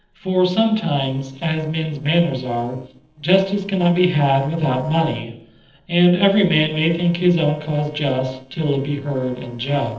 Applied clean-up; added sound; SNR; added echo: neural separator model SepFormer DNS4.